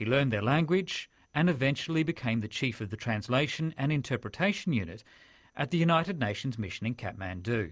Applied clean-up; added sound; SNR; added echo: none; none; none; none.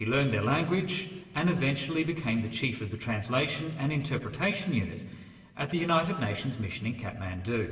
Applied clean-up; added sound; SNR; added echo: none; none; none; reverberation time 2.3 s.